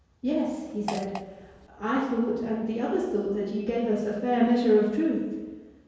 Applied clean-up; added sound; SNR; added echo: none; Fart; 12 dB; reverberation time 1.2 s.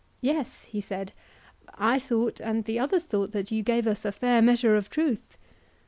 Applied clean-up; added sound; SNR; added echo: none; none; none; none.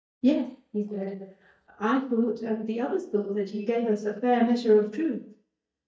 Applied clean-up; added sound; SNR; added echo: neural mask model DeepFilterNet 3.